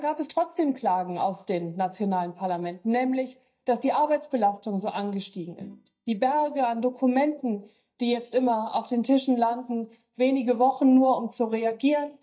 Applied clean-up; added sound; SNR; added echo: neural mask model DeepFilterNet 3.